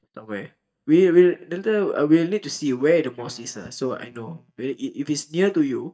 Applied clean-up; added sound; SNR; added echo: neural mask model DeepFilterNet 3.